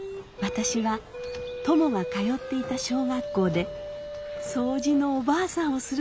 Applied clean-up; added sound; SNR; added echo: none; none; none; none.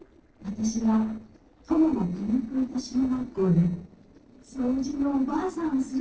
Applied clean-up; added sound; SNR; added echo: neural separator model SepFormer DNS4.